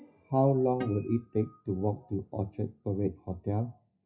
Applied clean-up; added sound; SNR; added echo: classical method WPE with log-MMSE.